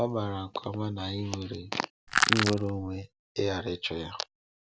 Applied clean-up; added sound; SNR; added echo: none; Crushing; -5 dB; none.